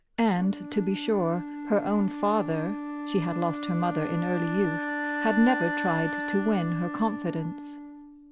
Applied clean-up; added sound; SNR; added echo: none; Wind instrument, woodwind instrument; 6 dB; none.